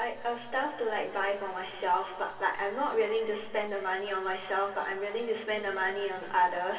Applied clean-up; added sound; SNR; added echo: none; none; none; reverberation time 2.4 s.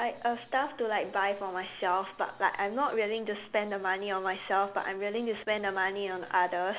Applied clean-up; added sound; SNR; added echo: none; none; none; none.